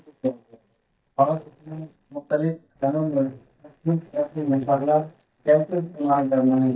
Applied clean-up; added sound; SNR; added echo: neural mask model DeepFilterNet 3.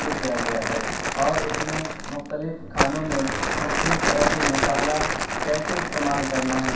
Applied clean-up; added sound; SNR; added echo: none; Crumpling, crinkling; -2 dB; reverberation time 0.6 s.